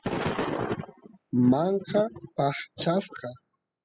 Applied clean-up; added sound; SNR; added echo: classical method spectral subtraction.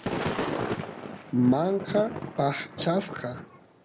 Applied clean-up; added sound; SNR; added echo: none; Thunder / Rain; 6 dB; none.